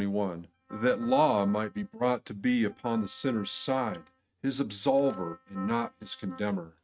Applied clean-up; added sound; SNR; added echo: neural mask model RNNoise.